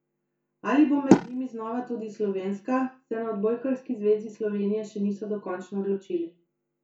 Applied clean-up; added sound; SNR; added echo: none; none; none; reverberation time 0.3 s.